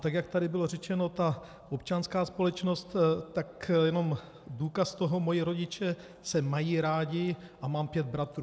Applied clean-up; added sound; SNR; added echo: none; none; none; none.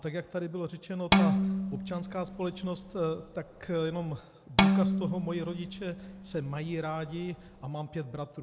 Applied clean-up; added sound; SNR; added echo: none; Bowed string instrument; -4 dB; none.